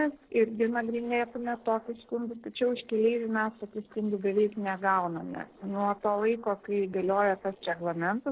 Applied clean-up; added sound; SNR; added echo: neural separator model SepFormer DNS4.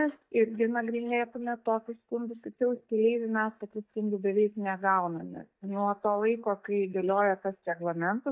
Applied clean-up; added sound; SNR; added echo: neural mask model DeepFilterNet 3.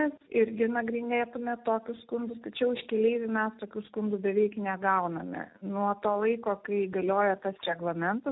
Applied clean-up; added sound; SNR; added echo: none; none; none; none.